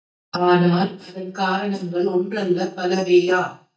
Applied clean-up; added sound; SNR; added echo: neural mask model DeepFilterNet 3.